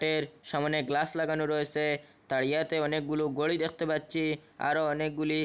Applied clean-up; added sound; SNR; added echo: none; none; none; none.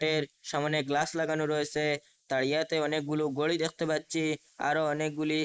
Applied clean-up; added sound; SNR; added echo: neural mask model Resemble Enhance denoiser.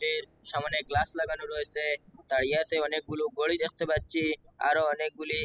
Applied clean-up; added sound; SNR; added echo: classical method spectral subtraction.